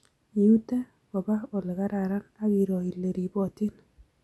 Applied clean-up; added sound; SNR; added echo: none; none; none; none.